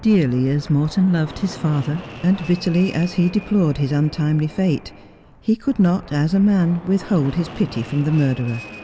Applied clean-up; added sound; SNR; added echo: none; Fixed-wing aircraft, airplane; 18 dB; none.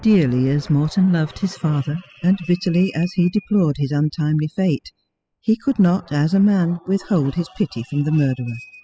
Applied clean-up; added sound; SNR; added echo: classical method spectral subtraction.